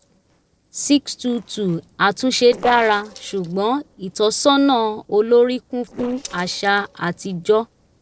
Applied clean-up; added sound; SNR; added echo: neural separator model SepFormer DNS4.